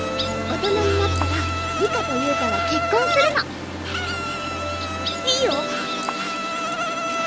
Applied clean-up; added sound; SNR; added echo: none; Insect; 0 dB; none.